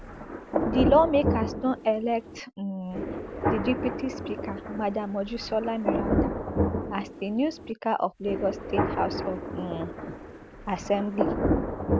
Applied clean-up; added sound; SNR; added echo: none; Thunder; 1 dB; none.